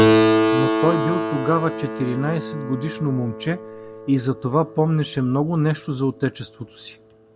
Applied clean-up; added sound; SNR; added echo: none; Keyboard (musical); 0 dB; none.